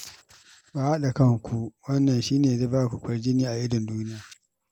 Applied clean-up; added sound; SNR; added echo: none; none; none; none.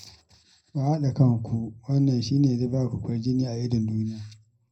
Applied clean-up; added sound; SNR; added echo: none; none; none; reverberation time 0.4 s.